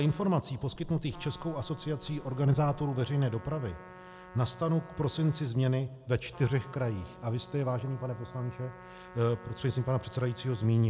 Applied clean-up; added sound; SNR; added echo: none; Trumpet + Splash, splatter; 19 dB; none.